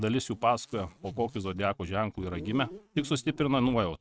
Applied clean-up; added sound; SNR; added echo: neural mask model RNNoise.